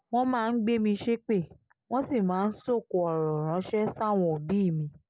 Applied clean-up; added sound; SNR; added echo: none; none; none; none.